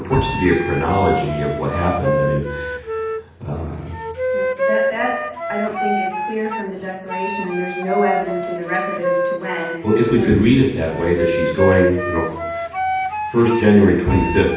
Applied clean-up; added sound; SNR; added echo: none; Wind instrument, woodwind instrument; 4 dB; reverberation time 0.8 s.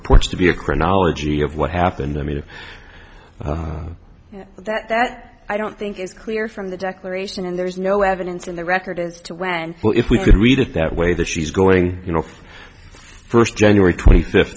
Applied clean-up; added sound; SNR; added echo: none; none; none; none.